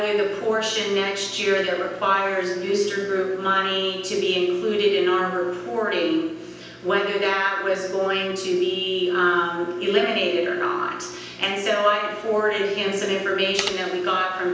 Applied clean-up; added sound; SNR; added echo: none; Mechanisms; 6 dB; reverberation time 0.9 s.